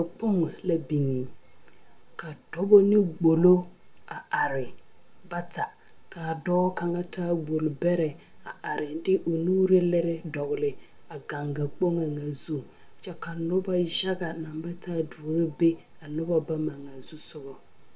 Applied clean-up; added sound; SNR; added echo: none; none; none; reverberation time 0.2 s.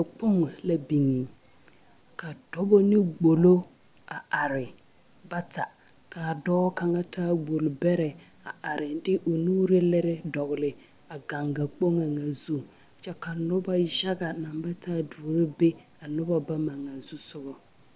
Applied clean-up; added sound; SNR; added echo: none; none; none; none.